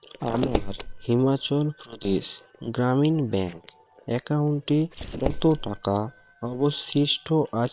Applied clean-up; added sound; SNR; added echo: neural separator model SepFormer WHAM!.